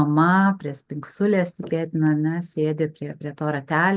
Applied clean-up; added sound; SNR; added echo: none; none; none; none.